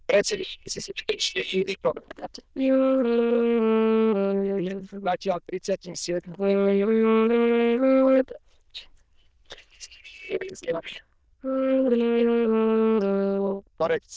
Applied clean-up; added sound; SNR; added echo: neural diffusion model UNIVERSE++.